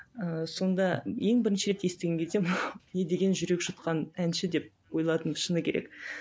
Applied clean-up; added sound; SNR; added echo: none; none; none; none.